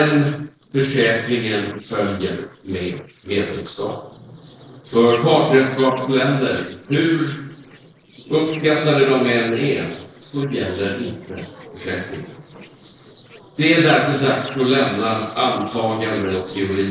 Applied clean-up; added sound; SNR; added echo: neural separator model SepFormer DNS4.